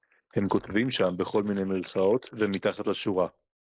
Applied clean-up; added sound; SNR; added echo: neural mask model Resemble Enhance denoiser.